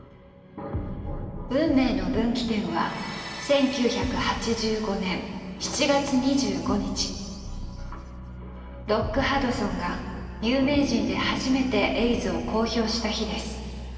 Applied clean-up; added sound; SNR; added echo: none; none; none; reverberation time 2.5 s.